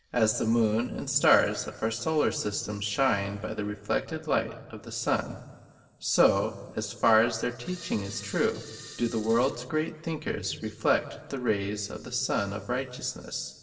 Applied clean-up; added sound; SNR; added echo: neural separator model SepFormer DNS4.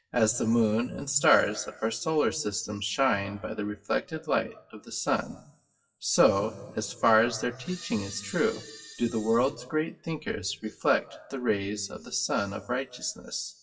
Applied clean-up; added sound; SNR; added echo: classical method WPE with log-MMSE.